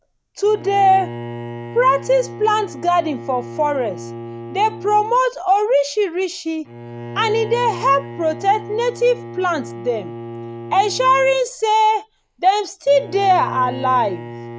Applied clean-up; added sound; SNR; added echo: none; Bowed string instrument; 13 dB; none.